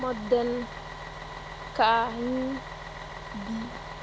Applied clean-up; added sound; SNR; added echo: none; Bus; 9 dB; none.